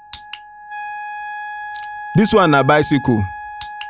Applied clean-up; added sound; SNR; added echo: none; Wind instrument, woodwind instrument; 11 dB; none.